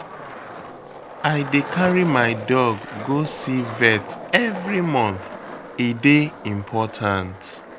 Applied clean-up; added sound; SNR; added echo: none; Skateboard; 12 dB; none.